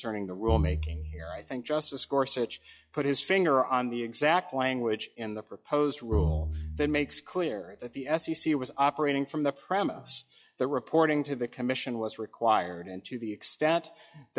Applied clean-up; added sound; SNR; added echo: classical method log-MMSE.